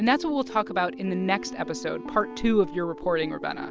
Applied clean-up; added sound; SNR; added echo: none; Wind instrument, woodwind instrument; 18 dB; none.